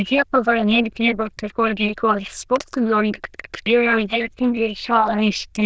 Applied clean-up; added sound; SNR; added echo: neural diffusion model UNIVERSE++.